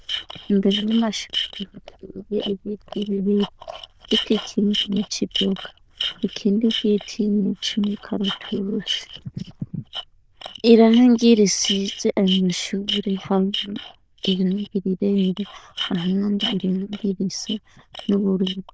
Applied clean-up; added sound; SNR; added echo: neural diffusion model UNIVERSE++.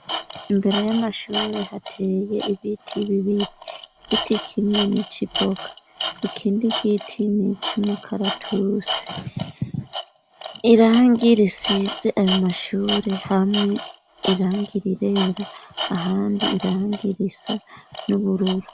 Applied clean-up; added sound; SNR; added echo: none; Tools; 10 dB; none.